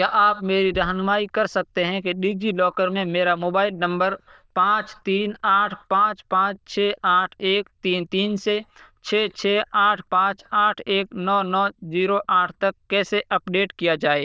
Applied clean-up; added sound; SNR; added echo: neural diffusion model UNIVERSE++.